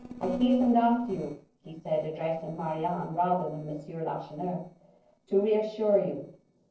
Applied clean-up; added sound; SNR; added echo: neural separator model SepFormer DNS4.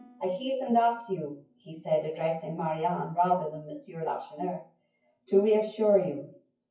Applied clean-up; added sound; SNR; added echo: classical method WPE with log-MMSE.